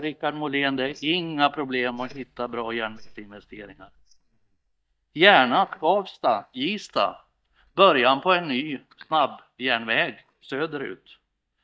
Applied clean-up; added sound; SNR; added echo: neural mask model DeepFilterNet 3.